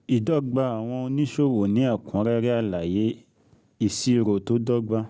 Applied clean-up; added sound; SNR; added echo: none; none; none; none.